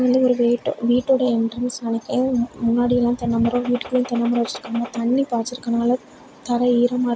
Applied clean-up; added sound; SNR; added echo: none; Gunshot, gunfire; 16 dB; none.